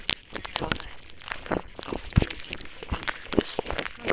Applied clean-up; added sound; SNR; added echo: neural separator model SepFormer WHAMR!.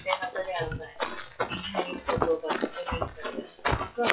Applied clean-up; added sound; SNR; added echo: classical method WPE with log-MMSE.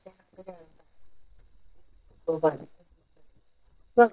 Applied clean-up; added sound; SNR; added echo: neural mask model DeepFilterNet 3.